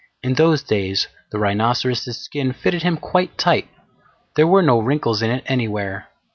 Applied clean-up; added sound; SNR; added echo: none; none; none; none.